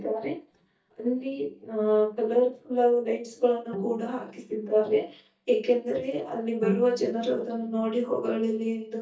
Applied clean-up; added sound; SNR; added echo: neural mask model DeepFilterNet 3.